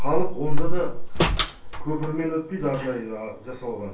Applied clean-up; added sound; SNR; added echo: none; Slam; 11 dB; reverberation time 0.2 s.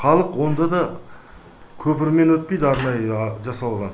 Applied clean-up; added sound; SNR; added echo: none; none; none; none.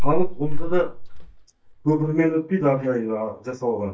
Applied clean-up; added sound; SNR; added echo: neural mask model DeepFilterNet 3.